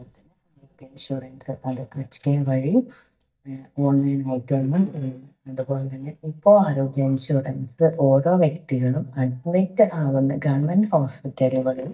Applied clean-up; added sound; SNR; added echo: neural mask model DeepFilterNet 3.